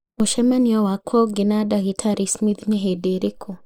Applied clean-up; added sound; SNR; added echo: neural mask model Resemble Enhance denoiser.